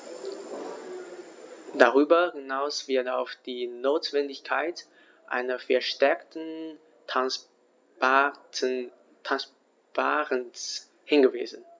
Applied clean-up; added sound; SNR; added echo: none; none; none; none.